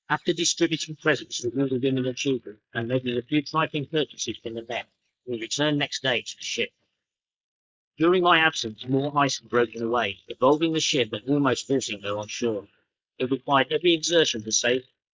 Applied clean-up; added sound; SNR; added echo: neural mask model Resemble Enhance denoiser.